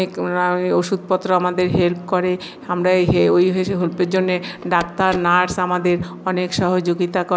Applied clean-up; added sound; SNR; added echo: none; Telephone; 20 dB; none.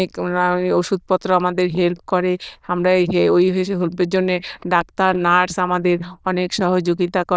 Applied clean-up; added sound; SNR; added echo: neural diffusion model UNIVERSE++.